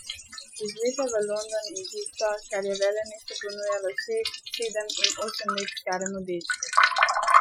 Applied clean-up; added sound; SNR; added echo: classical method Wiener filter.